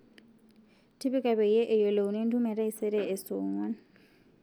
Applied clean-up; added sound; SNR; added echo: none; none; none; none.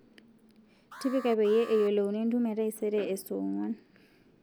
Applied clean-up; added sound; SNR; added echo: none; Alarm; 17 dB; none.